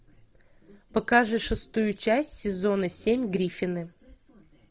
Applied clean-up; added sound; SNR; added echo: none; none; none; none.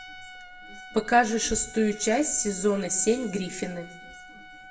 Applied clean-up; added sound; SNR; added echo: none; Trumpet; 18 dB; reverberation time 0.6 s.